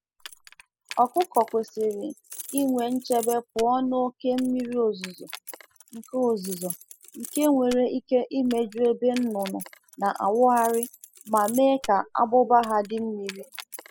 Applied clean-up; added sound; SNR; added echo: classical method spectral subtraction.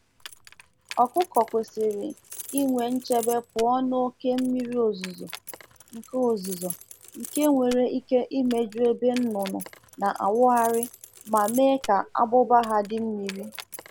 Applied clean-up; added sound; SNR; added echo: none; Keys jangling; 17 dB; none.